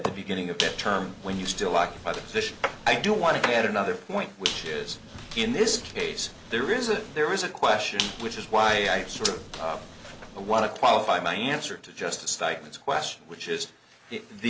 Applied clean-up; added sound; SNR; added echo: none; Squeak; 10 dB; none.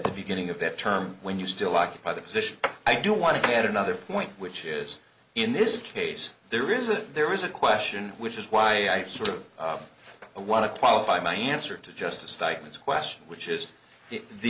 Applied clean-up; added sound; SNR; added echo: none; none; none; none.